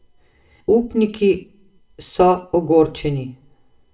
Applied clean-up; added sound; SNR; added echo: none; none; none; reverberation time 0.4 s.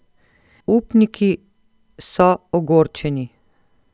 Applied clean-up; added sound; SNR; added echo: none; none; none; none.